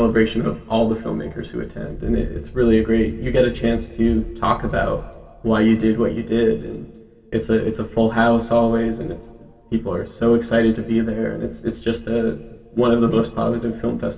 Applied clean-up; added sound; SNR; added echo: none; none; none; reverberation time 1.6 s.